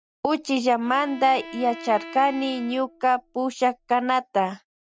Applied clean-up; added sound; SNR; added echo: none; Bowed string instrument; 18 dB; none.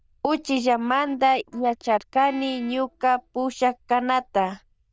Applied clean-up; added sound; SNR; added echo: neural diffusion model UNIVERSE++.